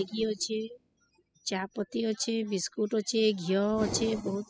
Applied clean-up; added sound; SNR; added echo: classical method spectral subtraction.